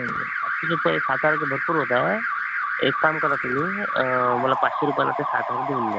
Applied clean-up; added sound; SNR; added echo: none; Alarm; 1 dB; none.